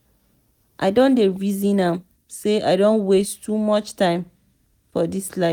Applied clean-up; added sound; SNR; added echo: neural mask model DeepFilterNet 3.